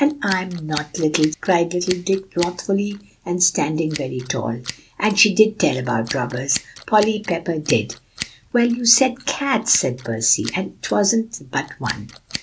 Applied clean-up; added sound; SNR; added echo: none; Scissors; 16 dB; none.